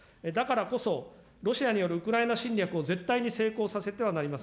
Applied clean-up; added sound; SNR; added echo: none; none; none; none.